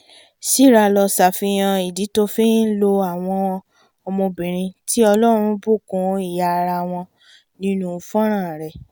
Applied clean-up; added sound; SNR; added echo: none; none; none; none.